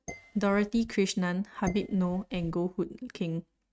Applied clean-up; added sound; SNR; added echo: neural mask model RNNoise.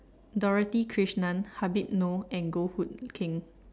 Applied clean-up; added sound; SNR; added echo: none; none; none; none.